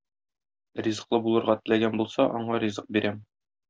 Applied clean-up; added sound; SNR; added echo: none; none; none; none.